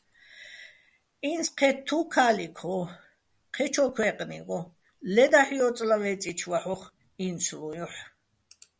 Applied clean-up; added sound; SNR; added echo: none; none; none; none.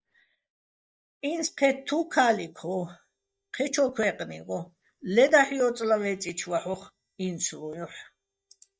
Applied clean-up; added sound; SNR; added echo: neural mask model DeepFilterNet 3.